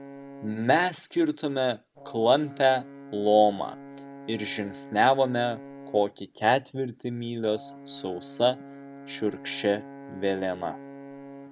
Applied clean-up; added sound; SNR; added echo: none; Brass instrument; 17 dB; none.